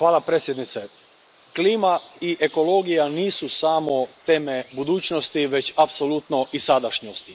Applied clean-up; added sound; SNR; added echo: neural mask model Resemble Enhance denoiser.